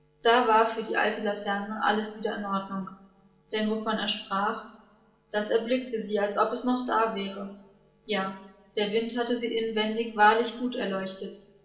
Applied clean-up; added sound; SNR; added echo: none; none; none; reverberation time 0.8 s.